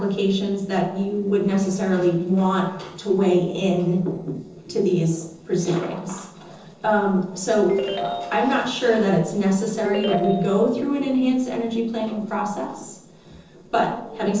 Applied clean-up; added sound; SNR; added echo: neural separator model SepFormer DNS4.